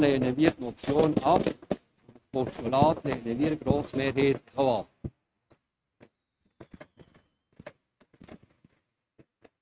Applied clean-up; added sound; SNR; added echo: neural mask model RNNoise.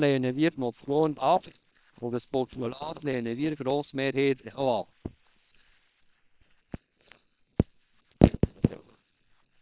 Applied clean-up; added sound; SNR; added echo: neural separator model SepFormer WHAM!.